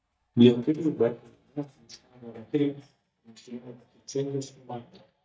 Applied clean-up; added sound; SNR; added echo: neural mask model DeepFilterNet 3.